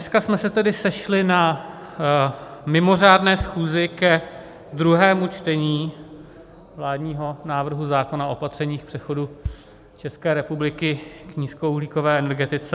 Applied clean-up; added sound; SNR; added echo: none; Bass drum; 18 dB; none.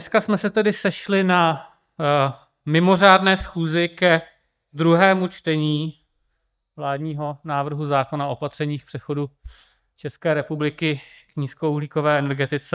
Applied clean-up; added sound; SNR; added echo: neural mask model DeepFilterNet 3.